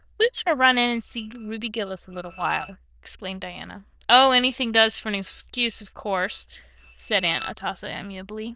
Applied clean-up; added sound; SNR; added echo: neural diffusion model UNIVERSE++.